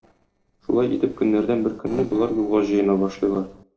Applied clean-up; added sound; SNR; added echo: neural separator model SepFormer DNS4.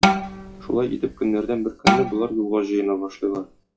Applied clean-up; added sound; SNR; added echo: classical method WPE with log-MMSE.